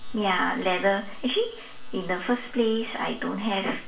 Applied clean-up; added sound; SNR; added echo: none; none; none; reverberation time 0.3 s.